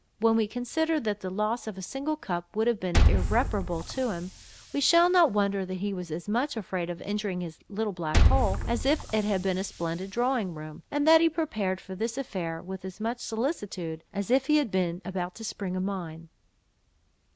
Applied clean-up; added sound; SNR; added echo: none; Liquid; 0 dB; none.